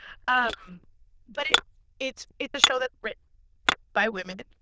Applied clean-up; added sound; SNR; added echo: neural diffusion model UNIVERSE++.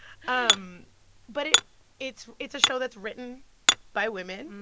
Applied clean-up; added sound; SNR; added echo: none; Hammer; -4 dB; none.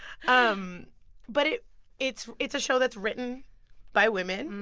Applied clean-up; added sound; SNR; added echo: none; none; none; none.